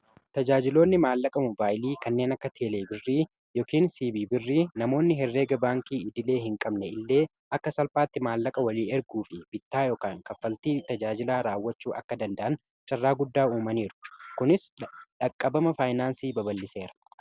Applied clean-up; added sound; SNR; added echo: none; none; none; none.